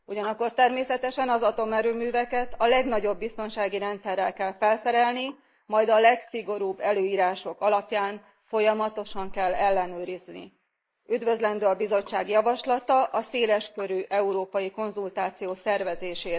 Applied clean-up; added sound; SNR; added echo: neural mask model Resemble Enhance denoiser.